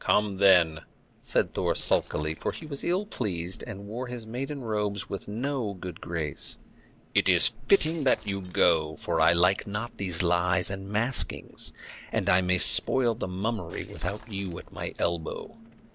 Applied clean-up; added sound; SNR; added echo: neural separator model SepFormer DNS4.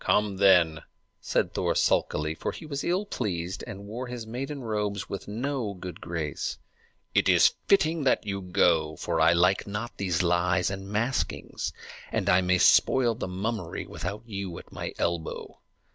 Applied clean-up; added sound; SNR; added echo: none; none; none; none.